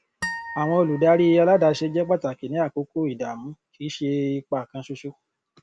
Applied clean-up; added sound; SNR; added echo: none; Harp; 13 dB; none.